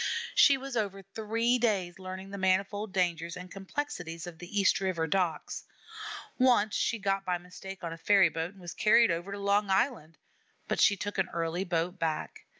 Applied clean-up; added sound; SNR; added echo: none; none; none; none.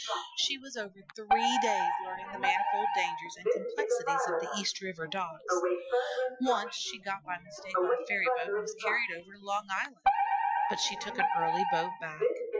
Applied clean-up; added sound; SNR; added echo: classical method Wiener filter.